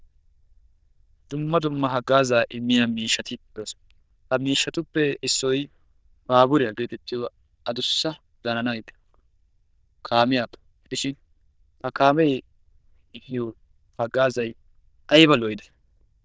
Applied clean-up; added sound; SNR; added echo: neural diffusion model UNIVERSE++.